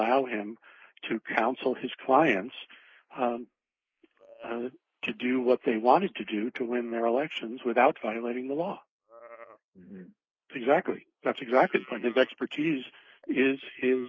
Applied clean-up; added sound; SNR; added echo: neural mask model Resemble Enhance denoiser.